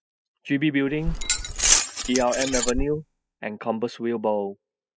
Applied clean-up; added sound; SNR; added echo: classical method spectral subtraction.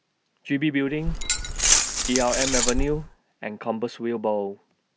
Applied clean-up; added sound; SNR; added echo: none; Glass; -3 dB; none.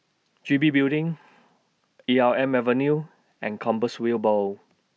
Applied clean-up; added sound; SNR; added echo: none; none; none; none.